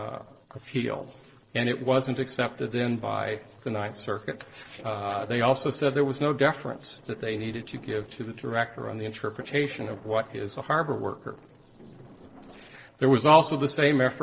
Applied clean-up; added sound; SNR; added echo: neural separator model SepFormer DNS4.